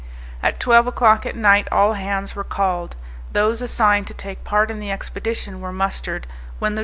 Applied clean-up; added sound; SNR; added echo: none; none; none; none.